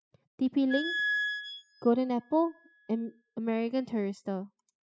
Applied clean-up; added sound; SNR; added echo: classical method spectral subtraction.